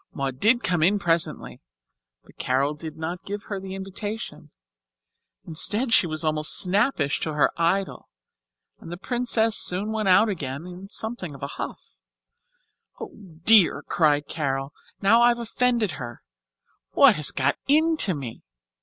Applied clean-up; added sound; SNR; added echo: none; none; none; none.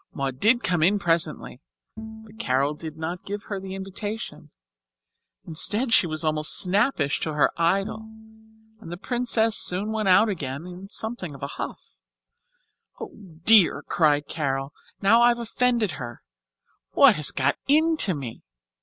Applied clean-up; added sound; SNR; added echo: none; Bowed string instrument; 15 dB; none.